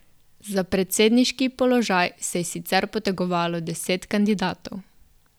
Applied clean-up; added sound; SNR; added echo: none; none; none; none.